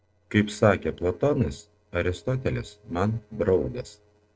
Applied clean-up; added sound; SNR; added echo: neural separator model SepFormer DNS4.